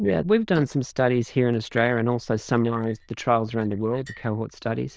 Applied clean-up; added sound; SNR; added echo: neural diffusion model UNIVERSE++.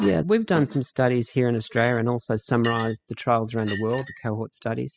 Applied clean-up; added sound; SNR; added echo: classical method spectral subtraction.